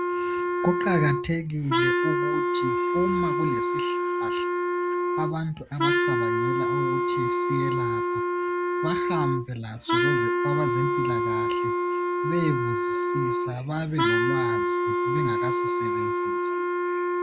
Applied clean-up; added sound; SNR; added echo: none; Wind instrument, woodwind instrument; -5 dB; none.